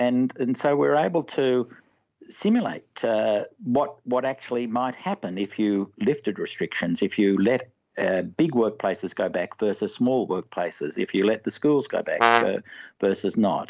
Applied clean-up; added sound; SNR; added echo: none; Brass instrument; 0 dB; none.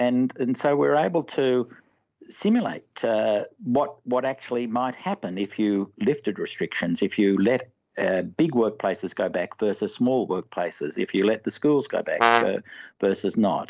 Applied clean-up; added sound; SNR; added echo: neural separator model SepFormer DNS4.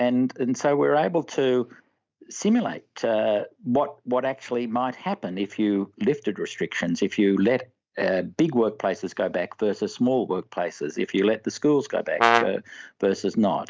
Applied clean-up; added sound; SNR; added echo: neural mask model DeepFilterNet 3.